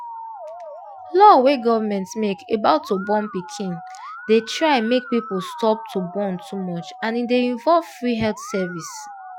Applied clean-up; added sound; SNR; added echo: classical method Wiener filter.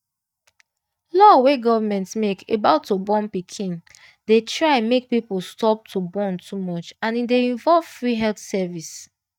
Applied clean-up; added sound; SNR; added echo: neural mask model DeepFilterNet 3.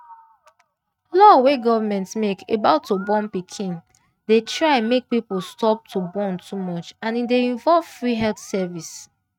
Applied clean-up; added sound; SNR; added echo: neural mask model RNNoise.